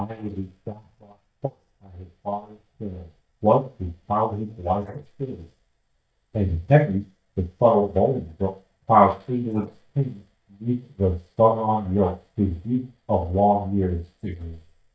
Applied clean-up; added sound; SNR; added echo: neural mask model DeepFilterNet 3.